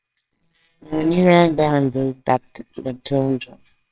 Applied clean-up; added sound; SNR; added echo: neural separator model SepFormer WHAMR!.